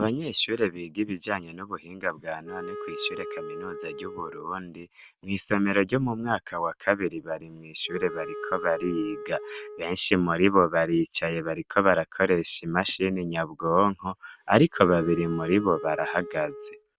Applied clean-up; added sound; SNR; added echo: none; Wind instrument, woodwind instrument; 11 dB; none.